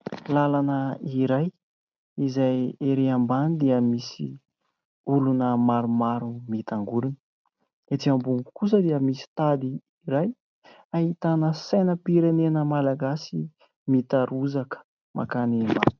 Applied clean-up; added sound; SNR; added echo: none; none; none; none.